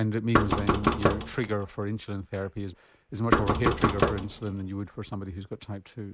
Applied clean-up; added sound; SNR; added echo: none; Knock; -3 dB; none.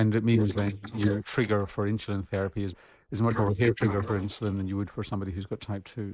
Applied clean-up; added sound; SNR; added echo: neural mask model Resemble Enhance denoiser.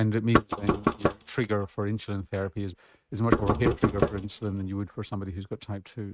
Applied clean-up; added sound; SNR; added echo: neural mask model RNNoise.